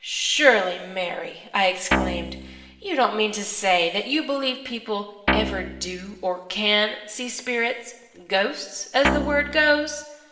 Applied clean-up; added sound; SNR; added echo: none; Guitar; 2 dB; reverberation time 1.0 s.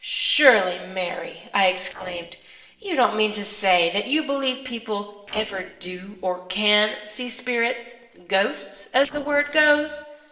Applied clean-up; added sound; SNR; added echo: neural separator model SepFormer DNS4.